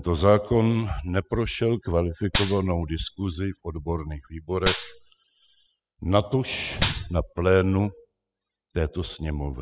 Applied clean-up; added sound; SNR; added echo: classical method spectral subtraction.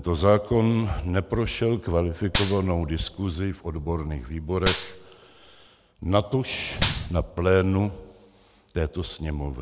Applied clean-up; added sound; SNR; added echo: none; Gunshot, gunfire; 7 dB; none.